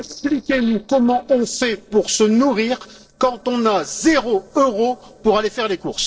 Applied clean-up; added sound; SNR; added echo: neural separator model SepFormer DNS4.